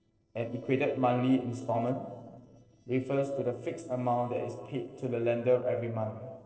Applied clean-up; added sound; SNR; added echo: neural separator model SepFormer DNS4.